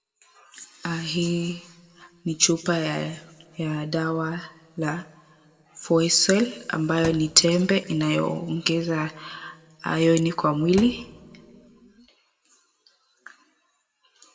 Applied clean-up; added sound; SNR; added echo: none; Thump, thud; 16 dB; reverberation time 0.9 s.